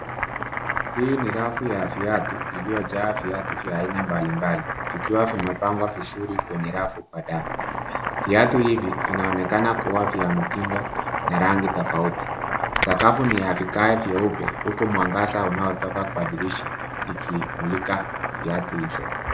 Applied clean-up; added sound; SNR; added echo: none; Boiling; 4 dB; none.